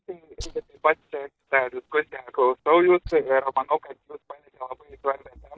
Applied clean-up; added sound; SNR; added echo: neural mask model DeepFilterNet 3.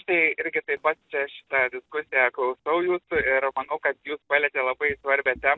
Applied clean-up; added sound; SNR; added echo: none; none; none; none.